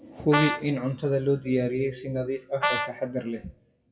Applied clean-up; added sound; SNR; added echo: classical method WPE with log-MMSE.